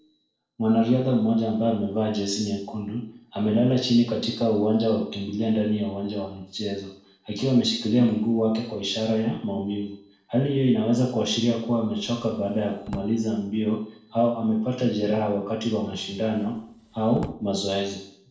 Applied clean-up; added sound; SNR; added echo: neural separator model SepFormer DNS4.